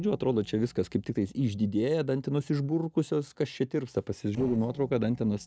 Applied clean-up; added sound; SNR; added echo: neural separator model SepFormer DNS4.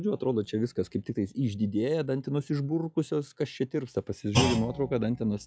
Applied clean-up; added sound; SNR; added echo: classical method log-MMSE.